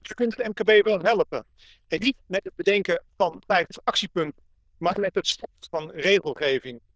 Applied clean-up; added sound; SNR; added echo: neural diffusion model UNIVERSE++.